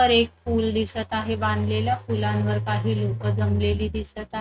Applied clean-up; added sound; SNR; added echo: neural mask model RNNoise.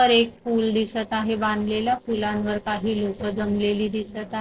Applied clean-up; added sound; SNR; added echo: neural separator model SepFormer DNS4.